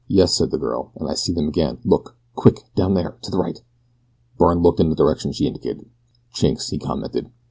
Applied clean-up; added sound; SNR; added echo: none; none; none; none.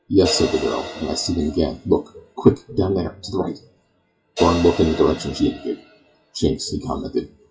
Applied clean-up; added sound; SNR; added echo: classical method WPE with log-MMSE.